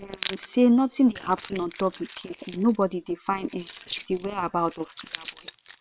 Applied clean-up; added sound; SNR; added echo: neural separator model SepFormer WHAM!.